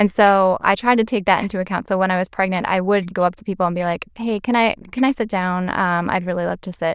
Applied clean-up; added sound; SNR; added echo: neural diffusion model UNIVERSE++.